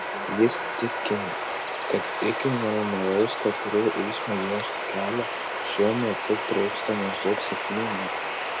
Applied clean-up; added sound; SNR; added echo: none; Bird vocalization, bird call, bird song; 2 dB; none.